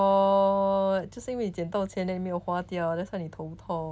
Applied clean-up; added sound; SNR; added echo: none; none; none; none.